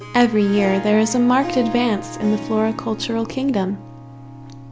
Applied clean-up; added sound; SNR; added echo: none; Harp; 12 dB; none.